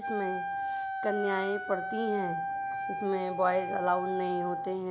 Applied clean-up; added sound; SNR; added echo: none; Wind instrument, woodwind instrument; 2 dB; none.